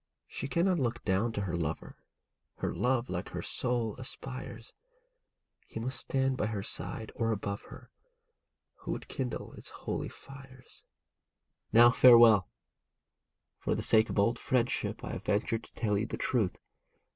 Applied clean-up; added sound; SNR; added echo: none; none; none; none.